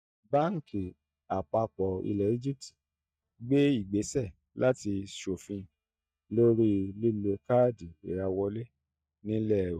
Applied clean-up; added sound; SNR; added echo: neural mask model DeepFilterNet 3.